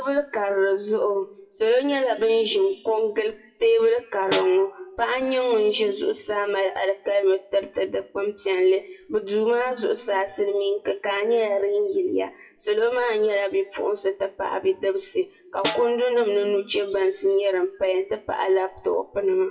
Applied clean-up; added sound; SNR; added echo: classical method WPE with log-MMSE.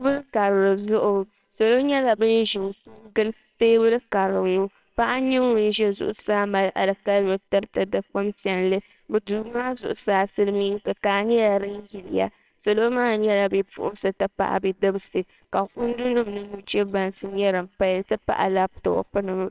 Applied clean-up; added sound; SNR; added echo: neural separator model SepFormer WHAMR!.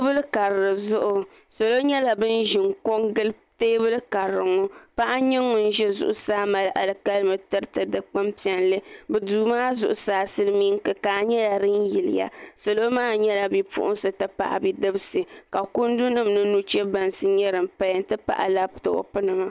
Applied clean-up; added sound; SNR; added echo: none; none; none; none.